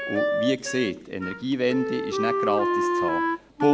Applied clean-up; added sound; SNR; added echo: none; Wind instrument, woodwind instrument; 0 dB; none.